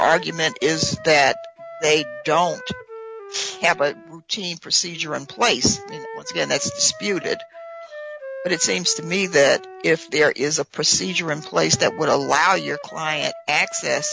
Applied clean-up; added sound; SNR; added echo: none; Wind instrument, woodwind instrument; 15 dB; none.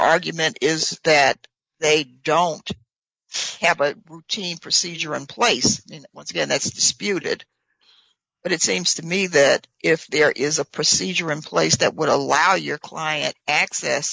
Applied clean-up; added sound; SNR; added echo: neural mask model Resemble Enhance denoiser.